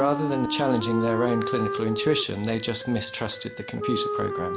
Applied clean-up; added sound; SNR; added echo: none; Wind instrument, woodwind instrument; 4 dB; reverberation time 0.9 s.